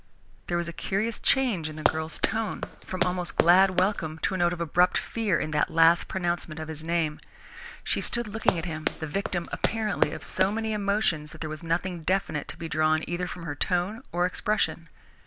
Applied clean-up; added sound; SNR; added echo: none; Run; 3 dB; none.